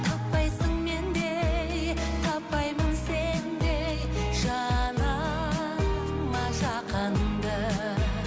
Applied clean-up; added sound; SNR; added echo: none; none; none; none.